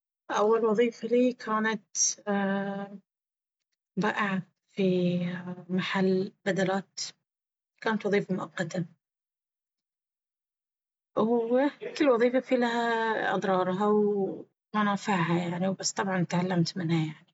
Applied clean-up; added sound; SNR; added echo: none; none; none; none.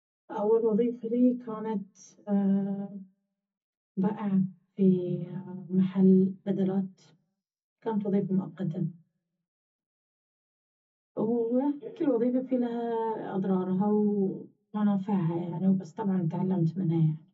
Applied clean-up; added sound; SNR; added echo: none; none; none; reverberation time 0.3 s.